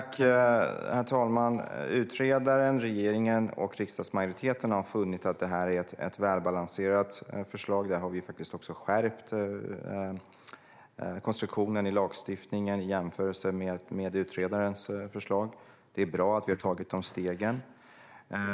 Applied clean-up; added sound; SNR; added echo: neural mask model Resemble Enhance denoiser.